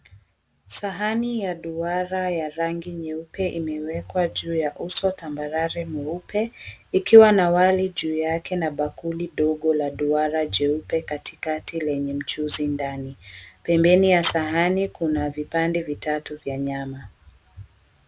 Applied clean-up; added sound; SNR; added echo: none; none; none; none.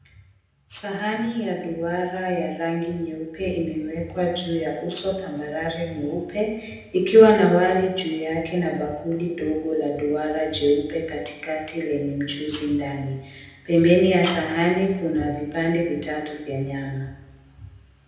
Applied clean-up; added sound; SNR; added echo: none; none; none; reverberation time 0.9 s.